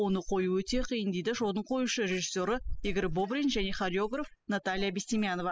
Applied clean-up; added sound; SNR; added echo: classical method spectral subtraction.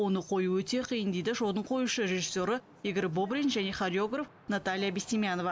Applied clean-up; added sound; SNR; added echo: none; none; none; none.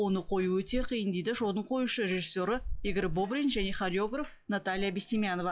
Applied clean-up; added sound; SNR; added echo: classical method log-MMSE.